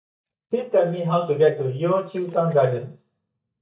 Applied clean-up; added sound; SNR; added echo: neural mask model DeepFilterNet 3.